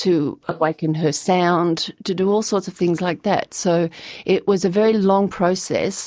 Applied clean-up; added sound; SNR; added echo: neural mask model DeepFilterNet 3.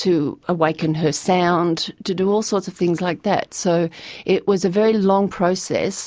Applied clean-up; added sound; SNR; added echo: none; none; none; none.